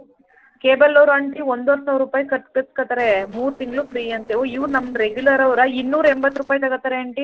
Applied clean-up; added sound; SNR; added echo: neural separator model SepFormer DNS4.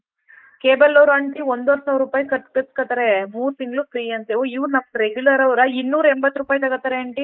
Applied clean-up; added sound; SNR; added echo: neural mask model Resemble Enhance denoiser.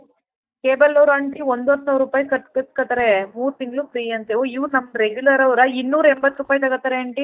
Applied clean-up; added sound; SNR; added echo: neural mask model DeepFilterNet 3.